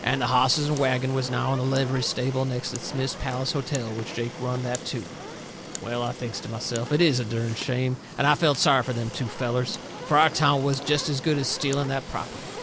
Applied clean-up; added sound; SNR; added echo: none; Camera + Fire; 12 dB; none.